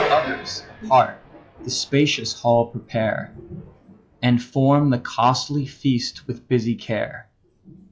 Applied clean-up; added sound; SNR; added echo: classical method log-MMSE.